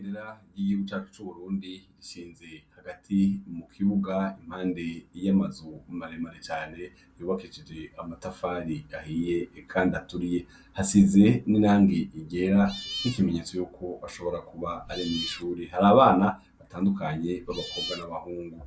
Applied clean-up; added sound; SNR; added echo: none; Cat; 10 dB; none.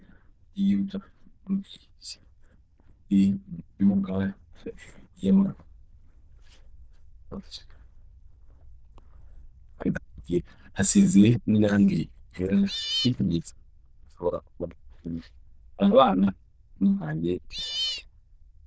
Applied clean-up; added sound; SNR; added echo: neural diffusion model UNIVERSE++.